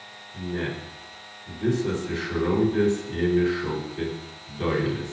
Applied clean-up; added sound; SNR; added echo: none; Sawing / Engine; 17 dB; reverberation time 0.9 s.